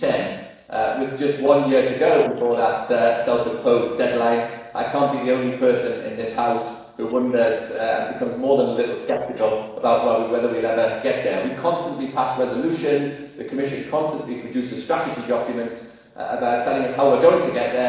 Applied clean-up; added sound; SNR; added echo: neural separator model SepFormer DNS4.